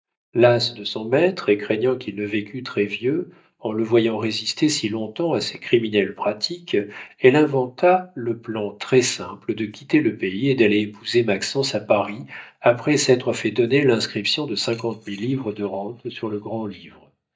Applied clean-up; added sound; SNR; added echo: neural mask model DeepFilterNet 3.